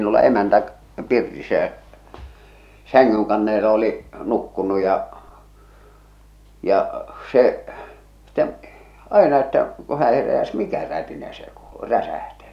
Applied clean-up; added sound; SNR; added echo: none; none; none; none.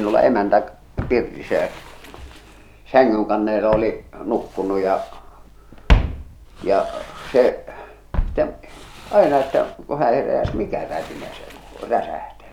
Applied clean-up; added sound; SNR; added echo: none; Walk, footsteps; 7 dB; none.